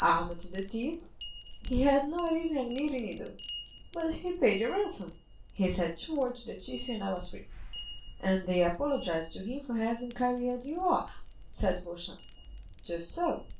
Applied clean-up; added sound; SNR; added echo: none; Chime; 0 dB; reverberation time 0.3 s.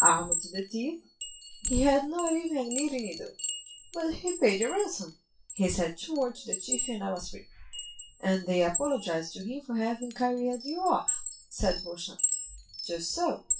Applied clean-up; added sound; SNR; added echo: classical method WPE with log-MMSE.